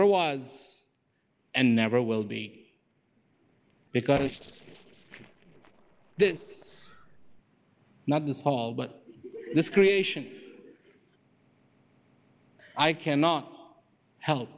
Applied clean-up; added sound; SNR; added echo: neural separator model SepFormer DNS4.